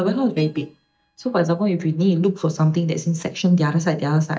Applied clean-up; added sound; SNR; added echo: neural mask model DeepFilterNet 3.